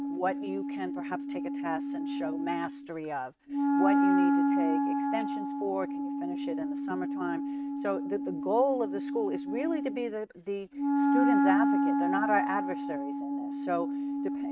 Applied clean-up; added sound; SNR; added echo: neural mask model RNNoise.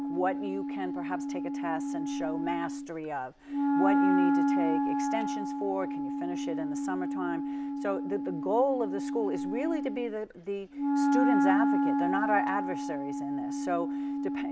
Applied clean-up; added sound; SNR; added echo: none; Wind instrument, woodwind instrument; -4 dB; none.